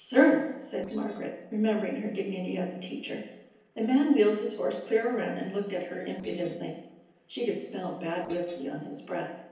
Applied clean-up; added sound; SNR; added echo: neural separator model SepFormer DNS4.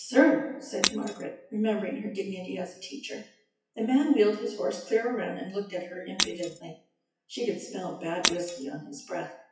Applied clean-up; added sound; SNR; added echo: classical method WPE with log-MMSE.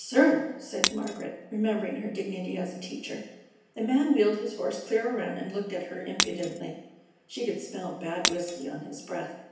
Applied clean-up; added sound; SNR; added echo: none; Shatter; 2 dB; reverberation time 0.9 s.